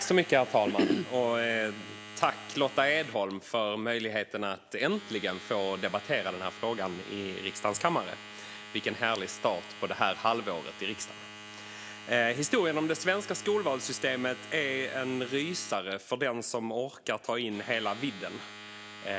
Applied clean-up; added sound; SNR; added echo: none; Domestic sounds, home sounds; 15 dB; none.